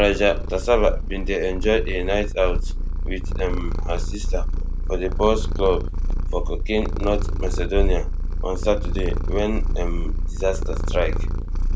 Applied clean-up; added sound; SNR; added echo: none; Purr; -3 dB; none.